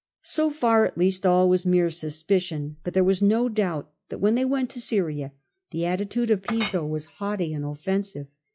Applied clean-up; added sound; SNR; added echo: classical method log-MMSE.